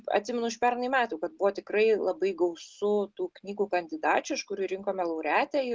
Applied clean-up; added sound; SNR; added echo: none; none; none; none.